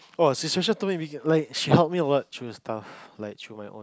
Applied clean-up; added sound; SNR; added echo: none; none; none; none.